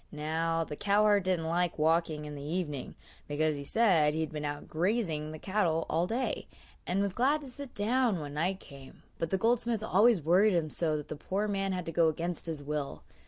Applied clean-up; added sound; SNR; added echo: none; none; none; none.